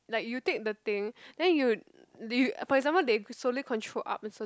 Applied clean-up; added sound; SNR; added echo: none; none; none; none.